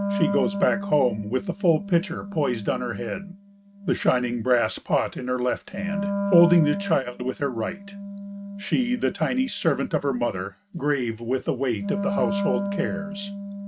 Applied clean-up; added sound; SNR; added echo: neural mask model RNNoise.